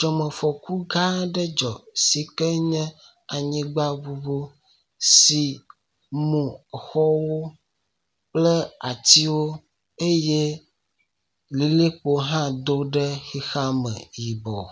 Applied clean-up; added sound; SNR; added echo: none; none; none; none.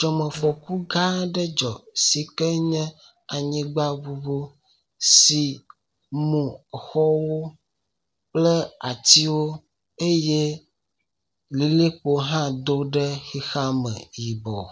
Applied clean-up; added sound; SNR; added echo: neural separator model SepFormer DNS4.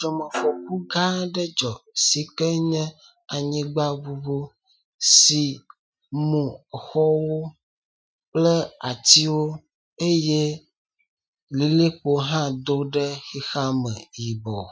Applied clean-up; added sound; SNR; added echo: classical method Wiener filter.